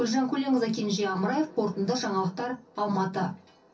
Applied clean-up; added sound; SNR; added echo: none; none; none; reverberation time 0.3 s.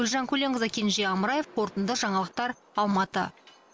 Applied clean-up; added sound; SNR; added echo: none; none; none; none.